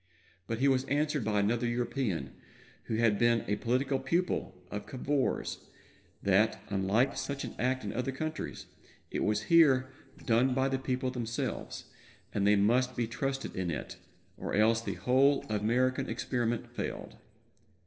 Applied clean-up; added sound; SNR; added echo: neural separator model SepFormer DNS4.